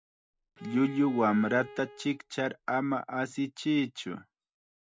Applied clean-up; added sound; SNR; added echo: none; Bowed string instrument; 18 dB; none.